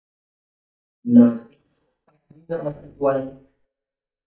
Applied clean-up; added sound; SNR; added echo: neural mask model DeepFilterNet 3.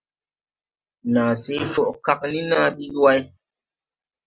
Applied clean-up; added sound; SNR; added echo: none; none; none; none.